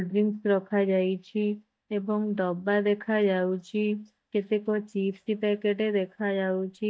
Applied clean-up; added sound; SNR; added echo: neural mask model DeepFilterNet 3.